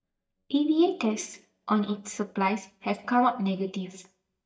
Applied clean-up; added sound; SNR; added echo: neural mask model DeepFilterNet 3.